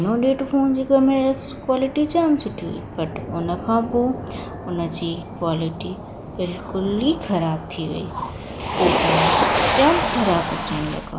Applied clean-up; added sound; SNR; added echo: none; Motor vehicle (road); 4 dB; none.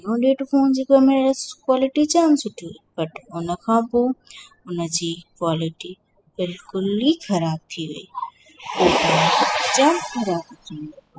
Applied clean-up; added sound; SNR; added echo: classical method spectral subtraction.